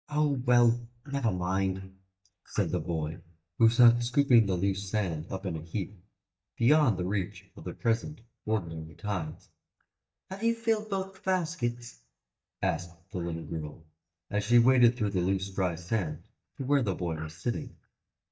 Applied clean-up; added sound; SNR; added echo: neural mask model DeepFilterNet 3.